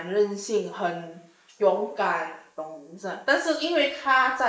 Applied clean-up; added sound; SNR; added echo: neural mask model Resemble Enhance denoiser.